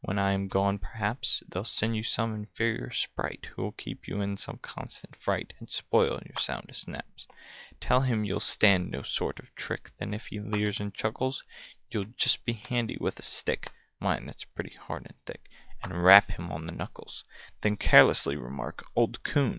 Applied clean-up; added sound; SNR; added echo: classical method log-MMSE.